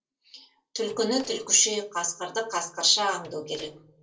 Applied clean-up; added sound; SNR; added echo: neural separator model SepFormer DNS4.